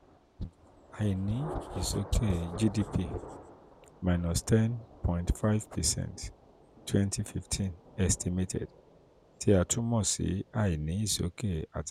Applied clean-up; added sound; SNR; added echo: none; Thunder / Rain; 17 dB; none.